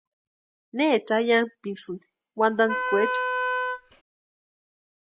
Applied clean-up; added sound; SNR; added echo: none; Wind instrument, woodwind instrument; 1 dB; none.